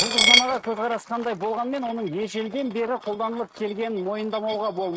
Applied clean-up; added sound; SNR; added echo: neural mask model RNNoise.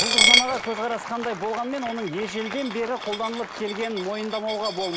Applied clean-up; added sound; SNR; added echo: none; Coin (dropping); -1 dB; none.